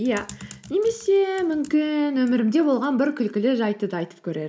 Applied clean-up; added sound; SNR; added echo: none; none; none; none.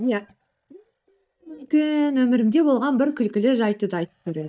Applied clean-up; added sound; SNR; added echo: neural mask model DeepFilterNet 3.